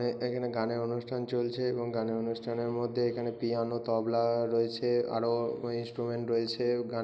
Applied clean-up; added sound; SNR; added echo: none; none; none; none.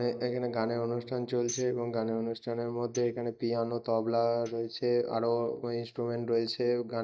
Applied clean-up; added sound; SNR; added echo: neural mask model DeepFilterNet 3.